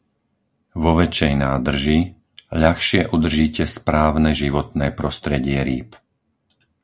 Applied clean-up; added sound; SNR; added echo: none; none; none; none.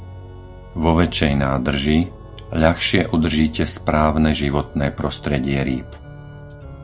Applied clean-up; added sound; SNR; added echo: none; Organ; 16 dB; none.